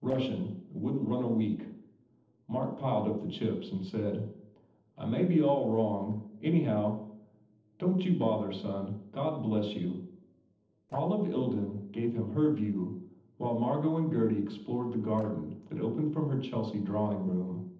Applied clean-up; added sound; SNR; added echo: neural separator model SepFormer DNS4.